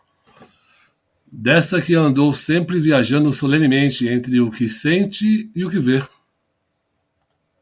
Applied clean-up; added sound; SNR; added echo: none; none; none; none.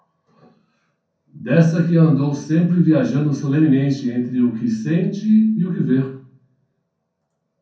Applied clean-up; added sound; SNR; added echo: none; none; none; reverberation time 0.6 s.